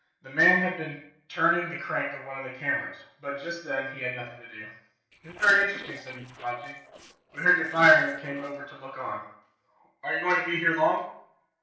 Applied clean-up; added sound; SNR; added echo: neural separator model SepFormer DNS4.